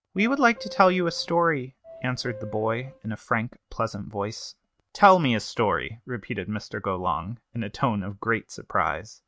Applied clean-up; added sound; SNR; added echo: neural mask model RNNoise.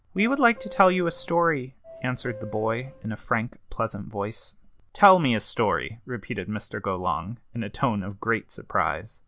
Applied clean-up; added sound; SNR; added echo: none; Subway, metro, underground / Doorbell; 17 dB; none.